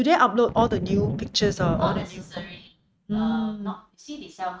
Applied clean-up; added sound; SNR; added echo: neural mask model RNNoise.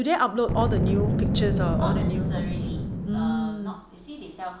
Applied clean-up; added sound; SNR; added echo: none; Boom; -1 dB; none.